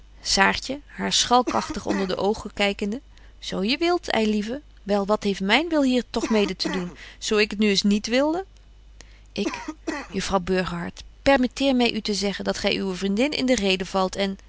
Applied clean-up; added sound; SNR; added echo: none; Cough; 10 dB; none.